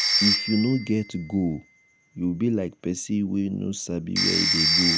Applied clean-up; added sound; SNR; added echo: none; Telephone; 1 dB; none.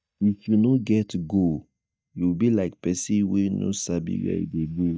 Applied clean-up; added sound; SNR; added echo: neural mask model DeepFilterNet 3.